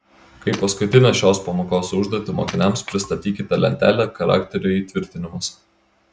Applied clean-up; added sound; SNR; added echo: none; Wood; 19 dB; none.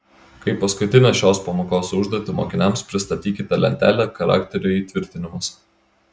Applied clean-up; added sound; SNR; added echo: none; none; none; none.